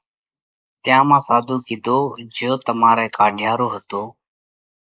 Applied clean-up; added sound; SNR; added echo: neural mask model Resemble Enhance denoiser.